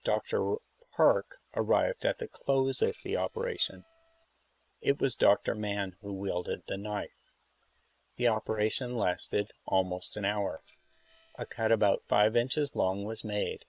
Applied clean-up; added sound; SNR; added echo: neural separator model SepFormer WHAM!.